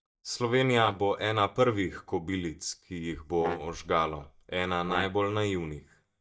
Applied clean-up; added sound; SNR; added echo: neural mask model DeepFilterNet 3.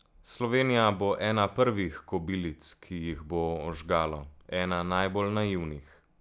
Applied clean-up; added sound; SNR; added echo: none; none; none; none.